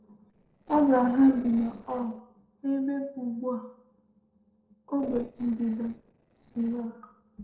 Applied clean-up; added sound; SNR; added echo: neural separator model SepFormer DNS4.